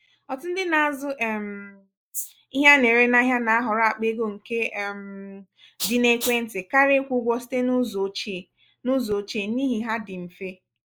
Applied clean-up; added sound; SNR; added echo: neural mask model Resemble Enhance denoiser.